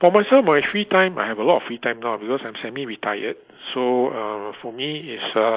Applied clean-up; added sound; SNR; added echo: neural mask model Resemble Enhance denoiser.